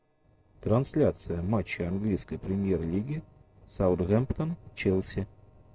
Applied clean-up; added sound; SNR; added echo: neural separator model SepFormer DNS4.